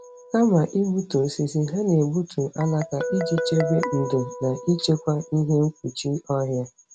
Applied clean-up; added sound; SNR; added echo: none; Guitar; 10 dB; none.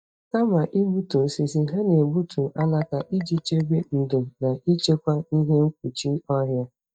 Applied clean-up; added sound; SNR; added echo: neural mask model DeepFilterNet 3.